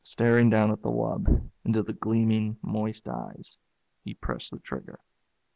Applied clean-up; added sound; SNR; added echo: none; none; none; none.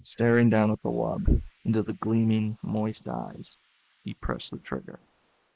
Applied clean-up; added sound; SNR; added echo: neural mask model Resemble Enhance denoiser.